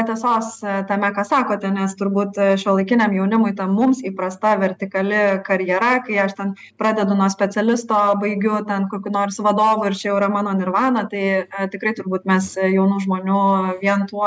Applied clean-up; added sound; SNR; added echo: none; none; none; none.